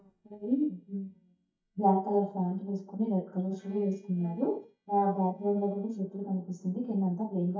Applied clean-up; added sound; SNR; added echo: neural mask model DeepFilterNet 3.